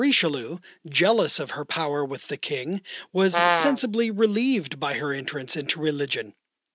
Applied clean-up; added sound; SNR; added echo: neural mask model RNNoise.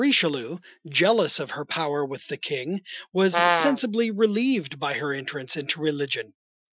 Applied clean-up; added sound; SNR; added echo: classical method Wiener filter.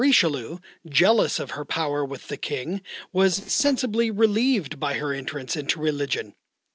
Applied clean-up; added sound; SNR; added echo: neural separator model SepFormer DNS4.